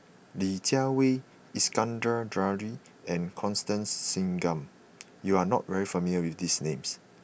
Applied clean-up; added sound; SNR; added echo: none; none; none; none.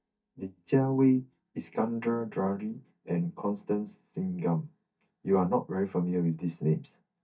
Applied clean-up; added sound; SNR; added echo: neural mask model DeepFilterNet 3.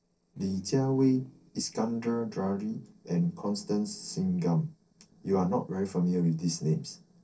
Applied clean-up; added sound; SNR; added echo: neural separator model SepFormer DNS4.